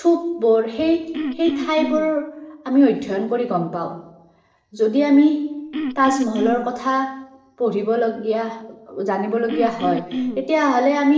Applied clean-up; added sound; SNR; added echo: neural separator model SepFormer DNS4.